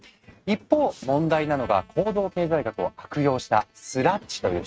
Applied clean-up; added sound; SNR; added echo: neural mask model RNNoise.